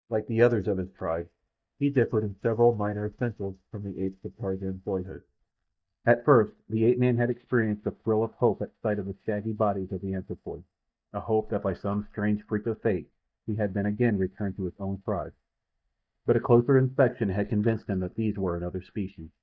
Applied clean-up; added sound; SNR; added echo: neural mask model DeepFilterNet 3.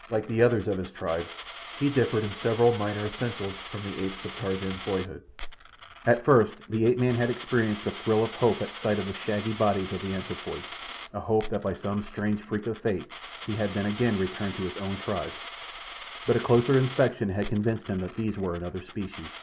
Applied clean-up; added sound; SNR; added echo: none; Coin (dropping); 11 dB; none.